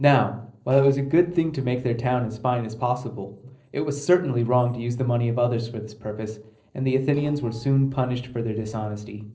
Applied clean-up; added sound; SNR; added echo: neural separator model SepFormer DNS4.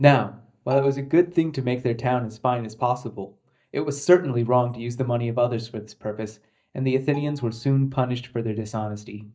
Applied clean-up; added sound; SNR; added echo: neural mask model DeepFilterNet 3.